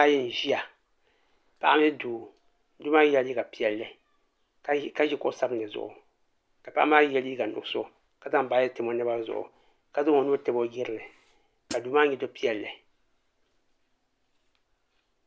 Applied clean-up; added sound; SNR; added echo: none; Hi-hat; 12 dB; none.